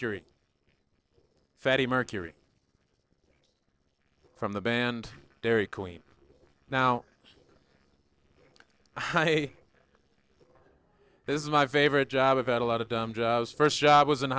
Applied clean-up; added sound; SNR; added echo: neural separator model SepFormer DNS4.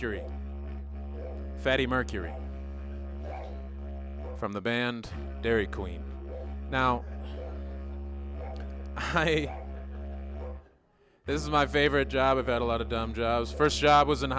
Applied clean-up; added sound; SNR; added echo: none; Musical instrument; 7 dB; none.